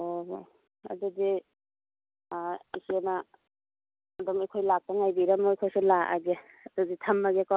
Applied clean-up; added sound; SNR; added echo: none; none; none; none.